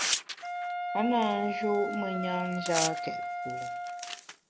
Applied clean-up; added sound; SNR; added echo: none; Tearing + Wind instrument, woodwind instrument; 1 dB; none.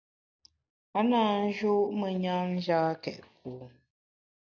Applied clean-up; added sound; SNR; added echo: none; none; none; none.